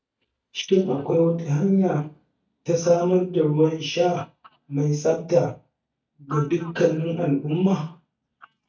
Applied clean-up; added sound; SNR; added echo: neural mask model DeepFilterNet 3.